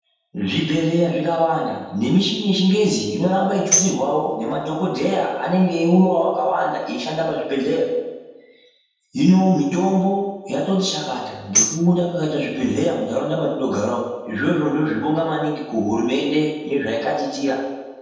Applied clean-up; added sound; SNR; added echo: none; Tambourine; 4 dB; reverberation time 1.1 s.